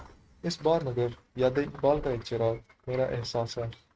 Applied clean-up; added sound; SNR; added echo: neural mask model RNNoise.